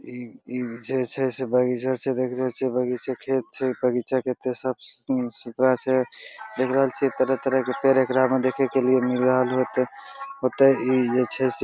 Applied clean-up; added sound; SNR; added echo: none; none; none; none.